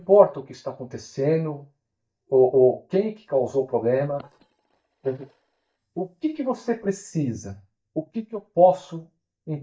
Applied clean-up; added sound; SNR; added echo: neural mask model DeepFilterNet 3.